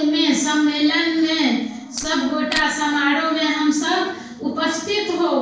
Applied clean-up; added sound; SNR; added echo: neural separator model SepFormer DNS4.